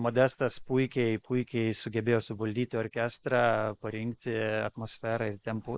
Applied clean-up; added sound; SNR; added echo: neural mask model Resemble Enhance denoiser.